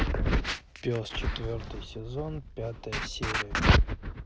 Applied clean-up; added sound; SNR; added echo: none; none; none; none.